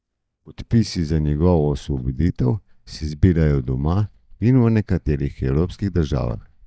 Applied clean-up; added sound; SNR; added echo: neural mask model DeepFilterNet 3.